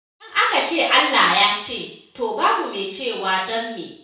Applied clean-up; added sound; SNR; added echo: none; none; none; reverberation time 0.6 s.